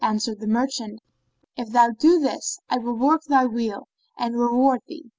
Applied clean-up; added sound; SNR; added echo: none; none; none; none.